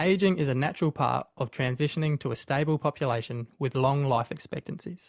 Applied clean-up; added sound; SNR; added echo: none; none; none; none.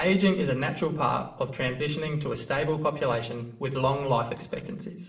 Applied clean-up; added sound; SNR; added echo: none; none; none; reverberation time 0.6 s.